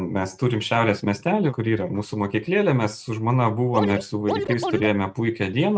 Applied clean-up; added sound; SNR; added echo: neural mask model RNNoise.